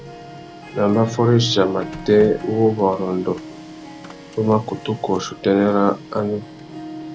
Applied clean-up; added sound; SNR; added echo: none; Harp + Printer; 15 dB; none.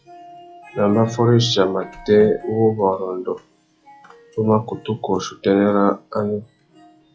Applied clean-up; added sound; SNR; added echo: classical method log-MMSE.